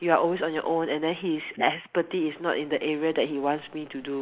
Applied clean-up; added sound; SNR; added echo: neural mask model Resemble Enhance denoiser.